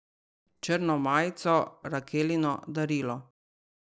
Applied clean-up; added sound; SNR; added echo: neural separator model SepFormer DNS4.